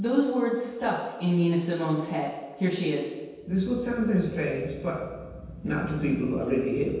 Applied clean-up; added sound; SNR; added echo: none; none; none; reverberation time 1.2 s.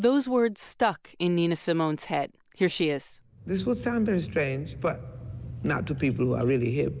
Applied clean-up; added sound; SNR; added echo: none; none; none; none.